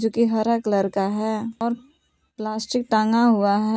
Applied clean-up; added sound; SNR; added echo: none; none; none; none.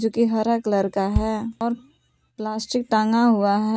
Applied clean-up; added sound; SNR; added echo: none; Bass drum; 11 dB; none.